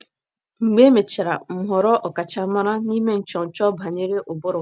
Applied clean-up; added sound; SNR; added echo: none; none; none; none.